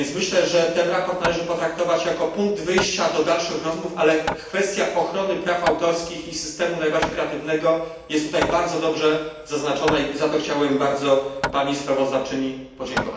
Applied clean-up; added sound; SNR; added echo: none; Hammer; 12 dB; reverberation time 0.9 s.